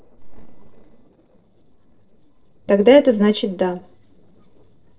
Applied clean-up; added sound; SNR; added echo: neural separator model SepFormer DNS4.